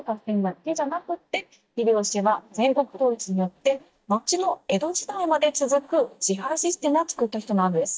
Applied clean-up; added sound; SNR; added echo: neural mask model DeepFilterNet 3.